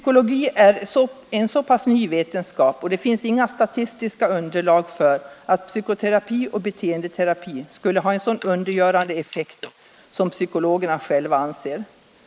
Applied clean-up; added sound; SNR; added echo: neural mask model Resemble Enhance denoiser.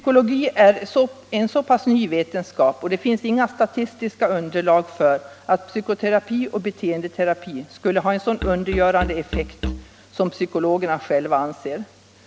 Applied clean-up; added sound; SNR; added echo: none; Musical instrument; 9 dB; none.